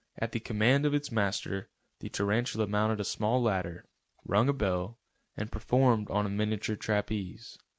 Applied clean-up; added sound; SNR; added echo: none; none; none; none.